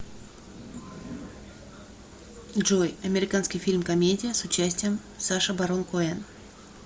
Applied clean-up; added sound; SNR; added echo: none; none; none; none.